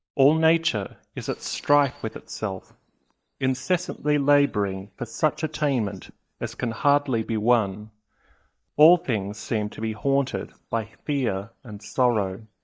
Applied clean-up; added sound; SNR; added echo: neural mask model DeepFilterNet 3.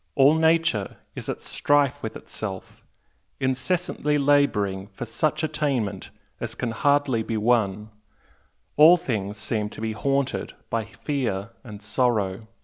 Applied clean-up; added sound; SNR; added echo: none; none; none; none.